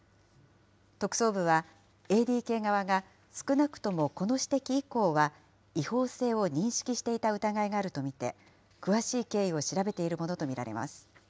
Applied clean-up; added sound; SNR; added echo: none; none; none; none.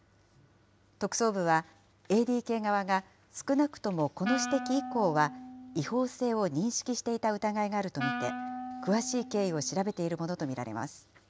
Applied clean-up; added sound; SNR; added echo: none; Wind instrument, woodwind instrument; 9 dB; none.